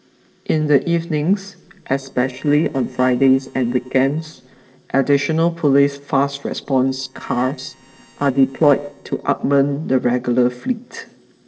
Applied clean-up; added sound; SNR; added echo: neural separator model SepFormer DNS4.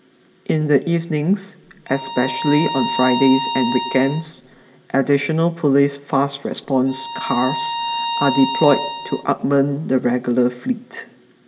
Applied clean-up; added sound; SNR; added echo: none; Bowed string instrument; 5 dB; reverberation time 1.0 s.